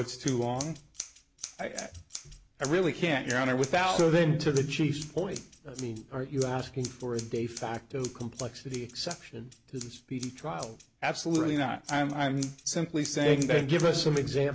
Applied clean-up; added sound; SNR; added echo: none; Scissors; 17 dB; none.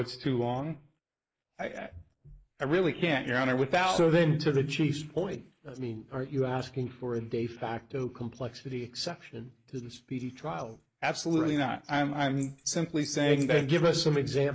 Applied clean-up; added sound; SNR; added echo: neural mask model Resemble Enhance denoiser.